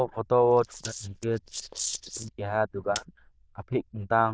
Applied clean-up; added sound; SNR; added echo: neural diffusion model UNIVERSE++.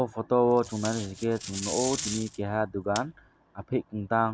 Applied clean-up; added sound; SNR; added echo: none; Packing tape, duct tape; 10 dB; none.